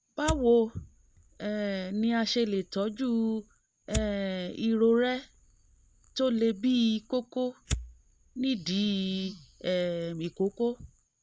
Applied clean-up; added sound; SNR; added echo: none; Fire; 14 dB; none.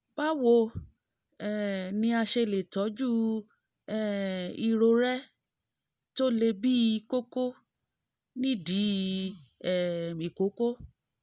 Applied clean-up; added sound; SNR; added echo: none; none; none; none.